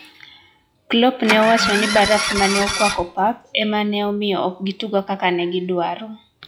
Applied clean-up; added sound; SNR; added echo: classical method log-MMSE.